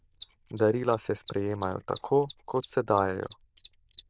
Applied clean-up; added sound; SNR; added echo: neural diffusion model UNIVERSE++.